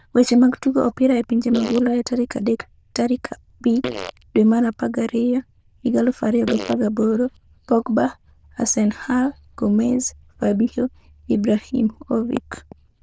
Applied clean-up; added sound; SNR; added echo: neural diffusion model UNIVERSE++.